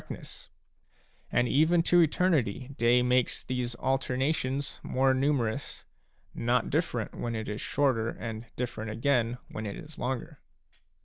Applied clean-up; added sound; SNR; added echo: none; none; none; none.